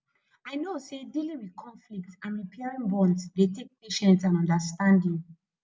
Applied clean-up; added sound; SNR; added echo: none; none; none; none.